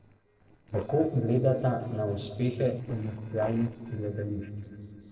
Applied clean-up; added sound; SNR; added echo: neural separator model SepFormer DNS4.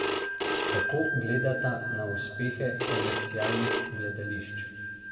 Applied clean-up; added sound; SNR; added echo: none; Telephone; -1 dB; reverberation time 2.2 s.